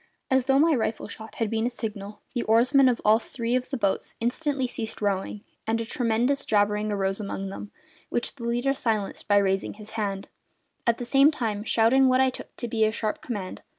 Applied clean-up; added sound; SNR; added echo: none; none; none; none.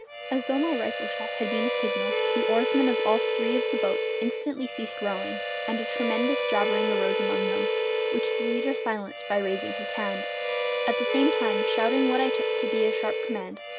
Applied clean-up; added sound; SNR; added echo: none; Harmonica; -3 dB; none.